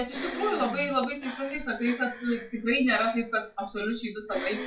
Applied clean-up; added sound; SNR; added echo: classical method WPE with log-MMSE.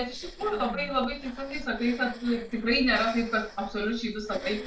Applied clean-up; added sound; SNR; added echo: neural separator model SepFormer DNS4.